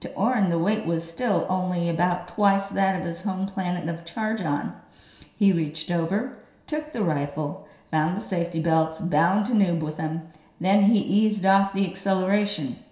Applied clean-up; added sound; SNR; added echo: none; none; none; reverberation time 0.7 s.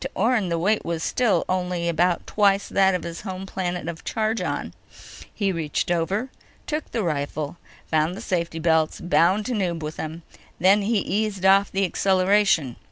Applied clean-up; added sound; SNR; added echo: none; none; none; none.